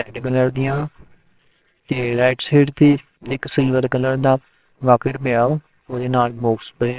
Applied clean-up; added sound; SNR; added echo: neural separator model SepFormer WHAMR!.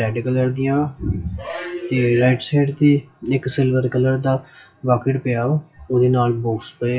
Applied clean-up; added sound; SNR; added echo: classical method WPE with log-MMSE.